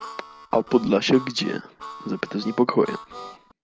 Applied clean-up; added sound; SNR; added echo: none; Harmonica; 16 dB; none.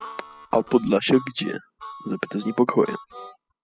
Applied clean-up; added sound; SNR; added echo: classical method spectral subtraction.